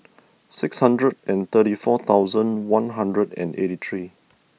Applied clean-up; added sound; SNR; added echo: none; none; none; none.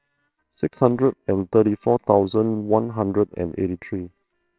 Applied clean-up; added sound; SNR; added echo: neural separator model SepFormer WHAMR!.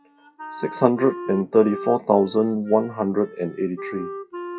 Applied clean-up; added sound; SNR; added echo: classical method WPE with log-MMSE.